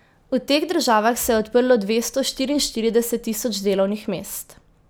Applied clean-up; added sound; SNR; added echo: none; none; none; none.